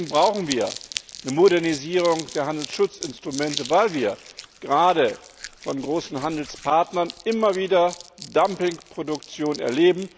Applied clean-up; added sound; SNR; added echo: none; Crumpling, crinkling; 16 dB; none.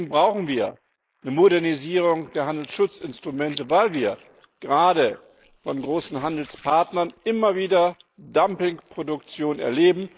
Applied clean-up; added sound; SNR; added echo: neural mask model Resemble Enhance denoiser.